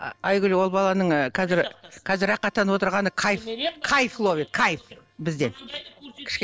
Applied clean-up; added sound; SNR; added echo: neural separator model SepFormer DNS4.